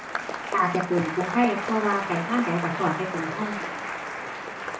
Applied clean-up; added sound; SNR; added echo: none; Applause; 5 dB; reverberation time 0.4 s.